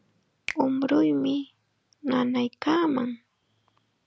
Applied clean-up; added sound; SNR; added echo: none; Finger snapping; 18 dB; none.